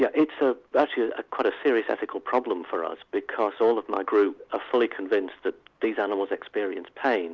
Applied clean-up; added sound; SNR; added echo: none; none; none; none.